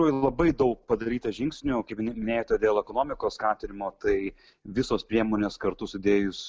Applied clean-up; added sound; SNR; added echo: none; none; none; none.